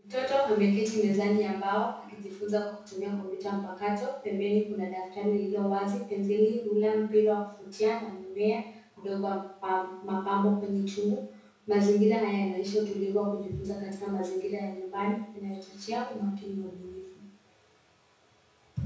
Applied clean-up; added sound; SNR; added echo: none; none; none; reverberation time 0.6 s.